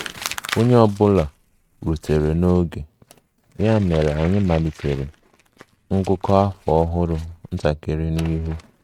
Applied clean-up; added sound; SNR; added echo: neural mask model RNNoise.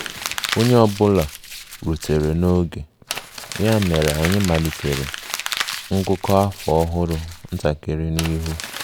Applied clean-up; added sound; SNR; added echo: none; Crumpling, crinkling; 10 dB; none.